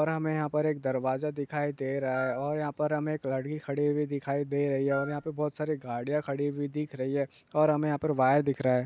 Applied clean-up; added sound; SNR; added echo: none; Wind instrument, woodwind instrument; 13 dB; none.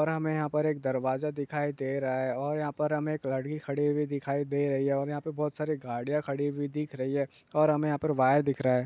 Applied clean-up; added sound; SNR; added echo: none; none; none; none.